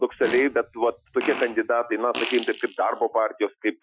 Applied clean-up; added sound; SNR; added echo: classical method Wiener filter.